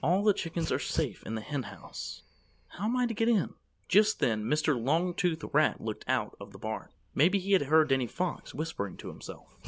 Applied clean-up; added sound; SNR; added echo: none; Dog; 19 dB; none.